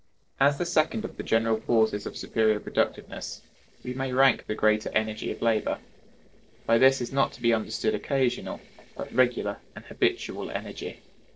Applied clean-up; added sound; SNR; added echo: neural separator model SepFormer DNS4.